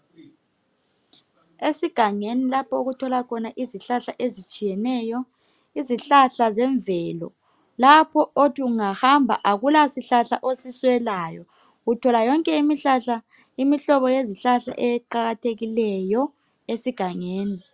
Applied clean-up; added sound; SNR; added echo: none; none; none; none.